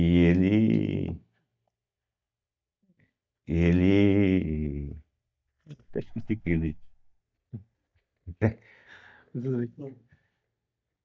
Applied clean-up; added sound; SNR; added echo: neural mask model DeepFilterNet 3.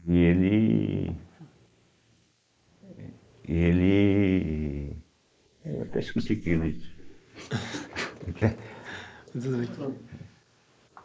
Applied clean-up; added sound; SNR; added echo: neural mask model Resemble Enhance denoiser.